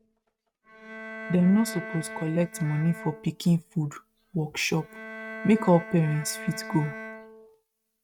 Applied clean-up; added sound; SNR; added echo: neural mask model RNNoise.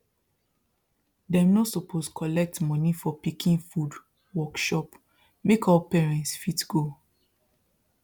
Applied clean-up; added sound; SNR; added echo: none; none; none; none.